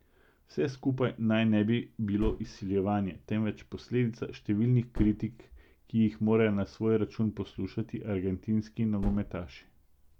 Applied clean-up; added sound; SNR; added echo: none; Gunshot, gunfire; 9 dB; none.